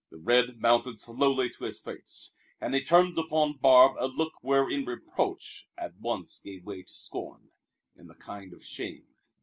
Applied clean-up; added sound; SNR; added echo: none; none; none; none.